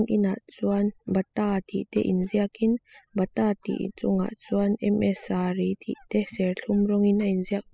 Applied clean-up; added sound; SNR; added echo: classical method spectral subtraction.